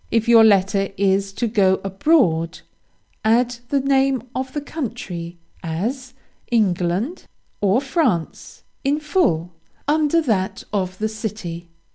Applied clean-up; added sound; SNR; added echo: none; none; none; none.